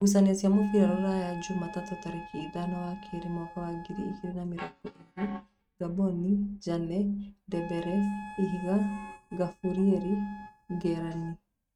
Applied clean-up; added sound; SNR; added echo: neural mask model RNNoise.